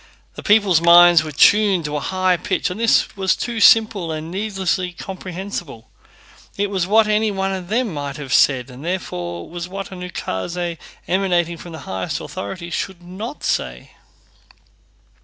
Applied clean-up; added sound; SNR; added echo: none; Sink (filling or washing); 19 dB; none.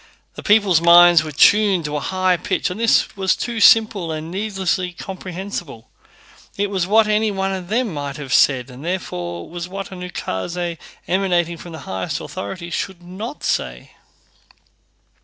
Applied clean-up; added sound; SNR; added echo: neural separator model SepFormer DNS4.